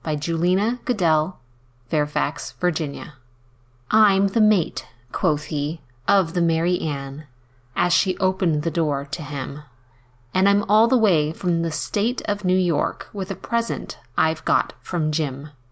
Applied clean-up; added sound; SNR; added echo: none; none; none; none.